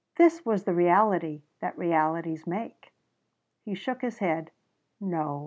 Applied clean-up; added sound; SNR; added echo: none; none; none; none.